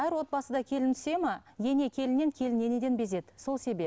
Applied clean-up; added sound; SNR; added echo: none; none; none; none.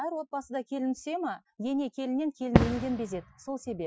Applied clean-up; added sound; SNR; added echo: classical method Wiener filter.